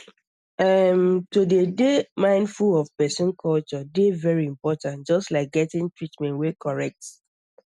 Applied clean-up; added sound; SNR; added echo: none; none; none; none.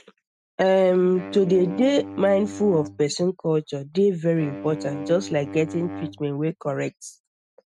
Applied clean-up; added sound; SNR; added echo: neural mask model RNNoise.